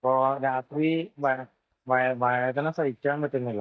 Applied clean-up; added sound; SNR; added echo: neural mask model DeepFilterNet 3.